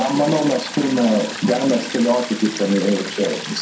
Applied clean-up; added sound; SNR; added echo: none; Stream; 11 dB; reverberation time 0.4 s.